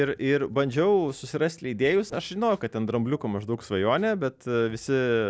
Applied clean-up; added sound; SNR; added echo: neural separator model SepFormer DNS4.